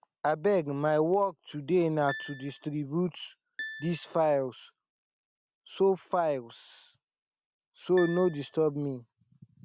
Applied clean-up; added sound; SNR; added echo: none; Piano; 14 dB; none.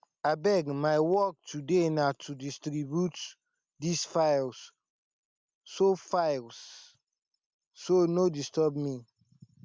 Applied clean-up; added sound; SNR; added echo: none; none; none; none.